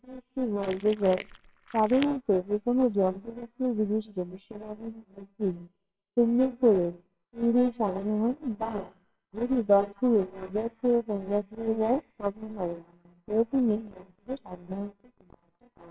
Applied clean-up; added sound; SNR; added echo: neural separator model SepFormer WHAMR!.